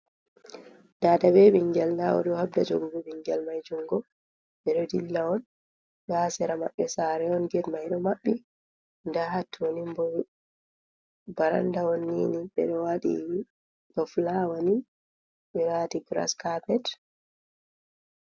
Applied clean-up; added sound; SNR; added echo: none; none; none; none.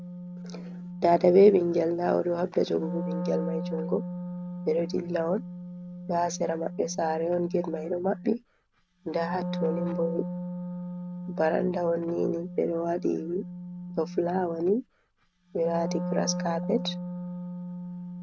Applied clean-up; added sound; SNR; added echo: none; Wind instrument, woodwind instrument; 7 dB; none.